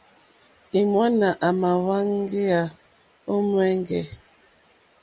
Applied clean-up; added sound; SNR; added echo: none; none; none; none.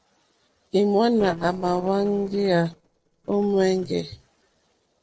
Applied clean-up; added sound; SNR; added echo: neural separator model SepFormer DNS4.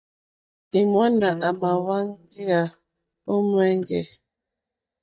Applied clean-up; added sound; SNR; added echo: neural mask model DeepFilterNet 3.